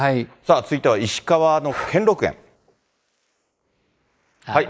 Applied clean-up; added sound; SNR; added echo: neural mask model Resemble Enhance denoiser.